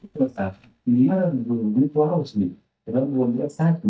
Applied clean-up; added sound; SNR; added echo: neural mask model DeepFilterNet 3.